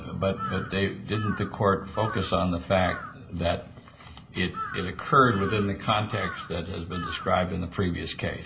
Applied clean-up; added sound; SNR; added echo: none; Bird vocalization, bird call, bird song / Crow; 12 dB; reverberation time 0.5 s.